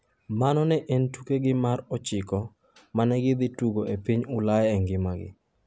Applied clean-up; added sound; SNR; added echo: none; none; none; none.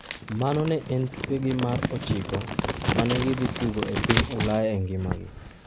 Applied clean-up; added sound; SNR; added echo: none; Crumpling, crinkling; 2 dB; none.